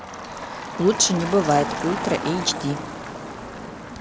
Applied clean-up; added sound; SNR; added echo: none; Motor vehicle (road); 6 dB; none.